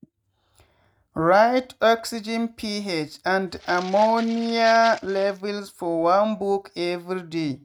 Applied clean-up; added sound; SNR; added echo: neural mask model RNNoise.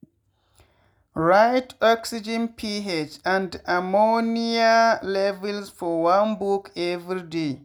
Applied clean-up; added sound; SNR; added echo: none; none; none; none.